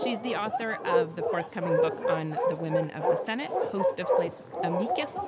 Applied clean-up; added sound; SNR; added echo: none; Bark; -5 dB; none.